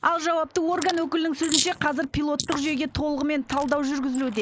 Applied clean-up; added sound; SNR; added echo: neural mask model Resemble Enhance denoiser.